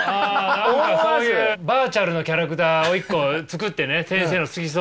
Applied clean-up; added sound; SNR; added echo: none; none; none; none.